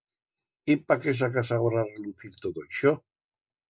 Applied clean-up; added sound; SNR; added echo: none; none; none; none.